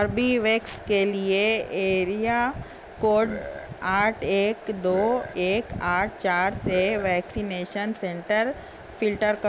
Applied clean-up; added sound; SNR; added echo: none; Burping, eructation; 11 dB; none.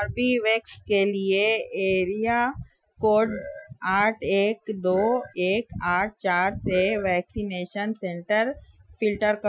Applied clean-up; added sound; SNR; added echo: classical method Wiener filter.